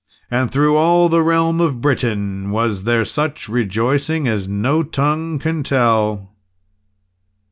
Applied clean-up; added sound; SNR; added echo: none; none; none; none.